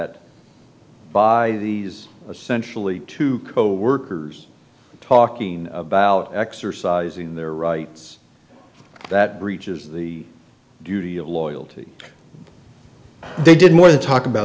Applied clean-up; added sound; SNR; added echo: none; none; none; none.